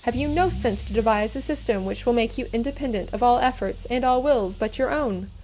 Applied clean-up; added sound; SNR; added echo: none; Engine starting / Accelerating, revving, vroom / Car; 12 dB; none.